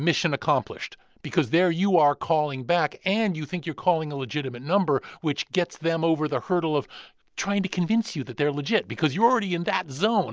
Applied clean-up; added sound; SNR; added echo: none; none; none; none.